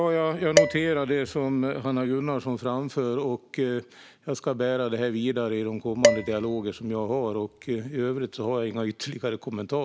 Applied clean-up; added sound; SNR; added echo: none; Dishes, pots, and pans; 2 dB; none.